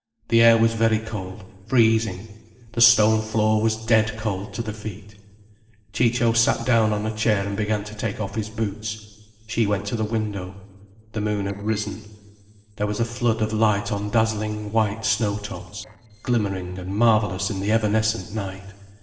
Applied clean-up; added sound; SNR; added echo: neural separator model SepFormer DNS4.